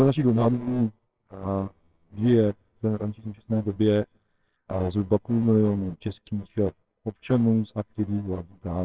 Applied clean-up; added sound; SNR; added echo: neural separator model SepFormer WHAMR!.